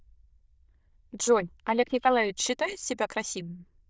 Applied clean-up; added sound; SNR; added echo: neural diffusion model UNIVERSE++.